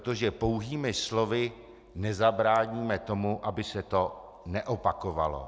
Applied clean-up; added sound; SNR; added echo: none; none; none; none.